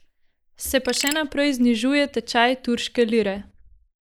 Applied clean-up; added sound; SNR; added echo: neural mask model Resemble Enhance denoiser.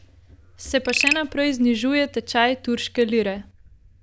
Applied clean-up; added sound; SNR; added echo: none; Frog; 6 dB; none.